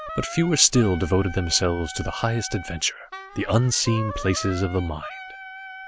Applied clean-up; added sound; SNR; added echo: none; Wind instrument, woodwind instrument; 13 dB; none.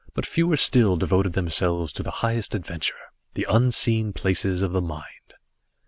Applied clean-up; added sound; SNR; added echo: none; none; none; none.